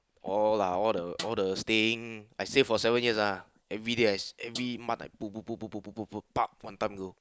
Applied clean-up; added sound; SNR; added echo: neural mask model Resemble Enhance denoiser.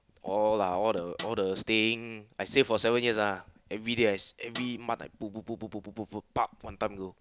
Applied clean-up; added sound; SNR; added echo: none; Snare drum; 14 dB; none.